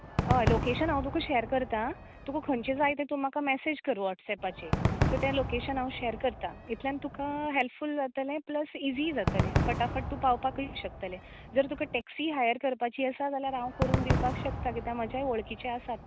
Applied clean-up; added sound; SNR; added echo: none; Crowd / Cheering / Fireworks; 3 dB; none.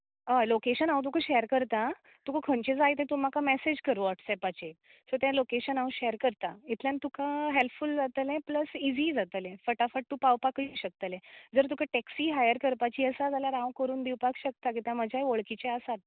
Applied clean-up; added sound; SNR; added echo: none; none; none; none.